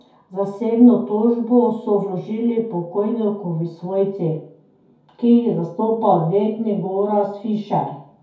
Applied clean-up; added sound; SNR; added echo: none; none; none; reverberation time 0.6 s.